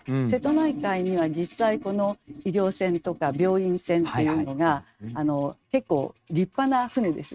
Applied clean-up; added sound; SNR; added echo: neural mask model RNNoise.